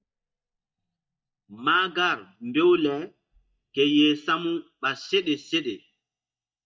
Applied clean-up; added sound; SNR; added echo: neural mask model DeepFilterNet 3.